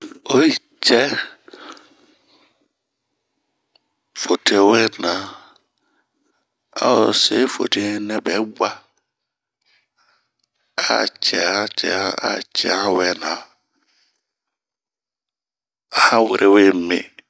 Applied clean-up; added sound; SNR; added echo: none; none; none; none.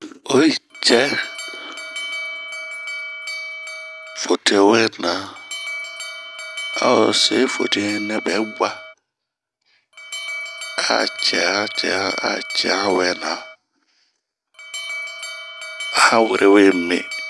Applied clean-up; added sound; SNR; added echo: none; Alarm; 10 dB; none.